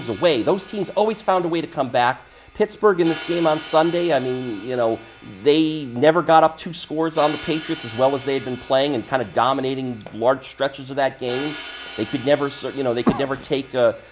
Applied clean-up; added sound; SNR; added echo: none; Crash cymbal; 17 dB; none.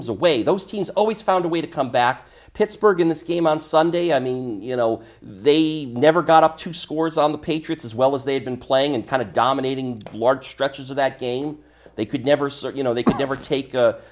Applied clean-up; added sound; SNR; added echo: none; none; none; none.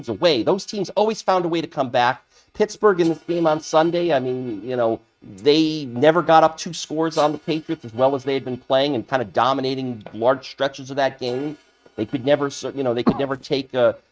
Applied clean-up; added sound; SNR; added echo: neural mask model RNNoise.